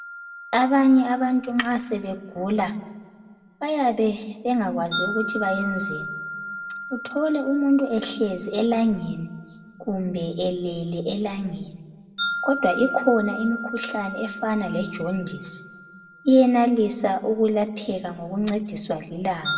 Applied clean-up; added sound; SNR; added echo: none; Wind chime; 11 dB; reverberation time 1.0 s.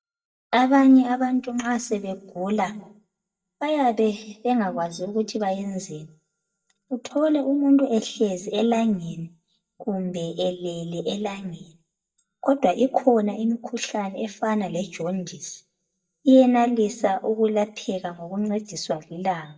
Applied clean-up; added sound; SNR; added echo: neural mask model DeepFilterNet 3.